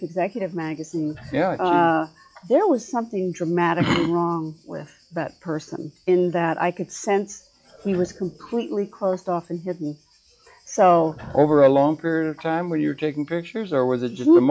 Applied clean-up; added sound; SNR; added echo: classical method log-MMSE.